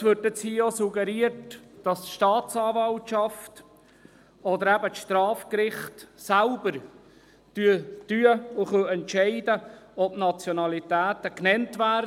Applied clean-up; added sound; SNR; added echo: none; none; none; none.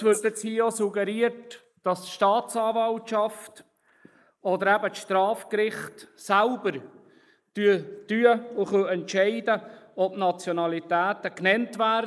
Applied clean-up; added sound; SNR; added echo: neural mask model Resemble Enhance denoiser.